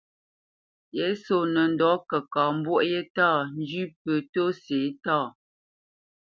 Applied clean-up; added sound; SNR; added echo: none; none; none; none.